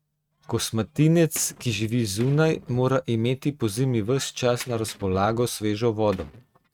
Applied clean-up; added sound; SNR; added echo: neural mask model RNNoise.